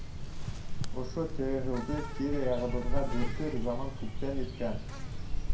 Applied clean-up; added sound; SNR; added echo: none; Insect; -4 dB; reverberation time 0.5 s.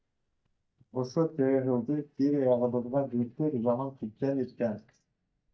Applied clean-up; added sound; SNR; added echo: neural mask model DeepFilterNet 3.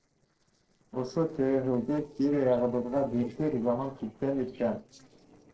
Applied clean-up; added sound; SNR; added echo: neural separator model SepFormer DNS4.